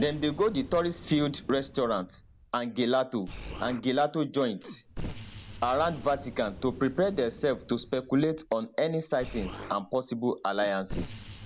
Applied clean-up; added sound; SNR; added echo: none; Explosion; 14 dB; none.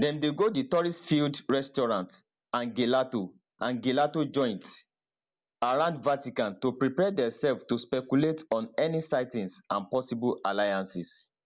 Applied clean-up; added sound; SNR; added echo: none; none; none; none.